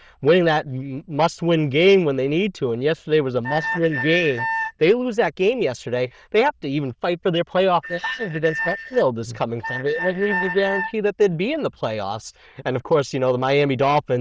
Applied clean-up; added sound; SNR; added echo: neural diffusion model UNIVERSE++.